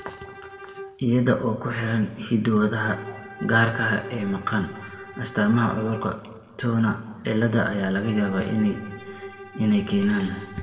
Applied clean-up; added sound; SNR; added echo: none; Bowed string instrument; 17 dB; reverberation time 1.4 s.